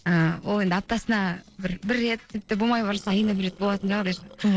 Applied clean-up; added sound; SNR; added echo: neural separator model SepFormer DNS4.